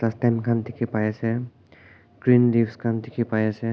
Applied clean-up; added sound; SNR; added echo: none; none; none; none.